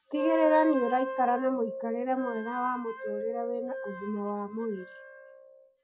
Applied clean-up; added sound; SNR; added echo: classical method log-MMSE.